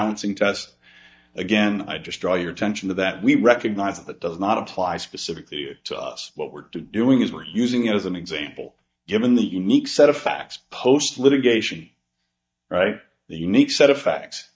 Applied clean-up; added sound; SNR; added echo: neural mask model DeepFilterNet 3.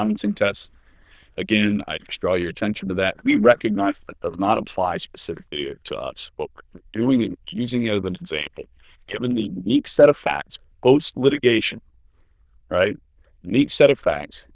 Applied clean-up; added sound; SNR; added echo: neural diffusion model UNIVERSE++.